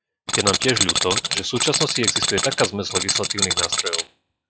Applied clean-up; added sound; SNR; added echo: classical method log-MMSE.